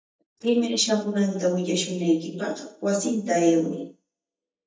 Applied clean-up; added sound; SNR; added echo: neural mask model DeepFilterNet 3.